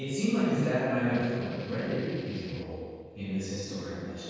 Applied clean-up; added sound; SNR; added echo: neural separator model SepFormer DNS4.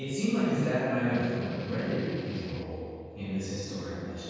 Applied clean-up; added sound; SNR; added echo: none; Strum; 7 dB; reverberation time 2.1 s.